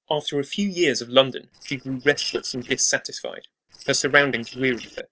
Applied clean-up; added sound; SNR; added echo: neural separator model SepFormer DNS4.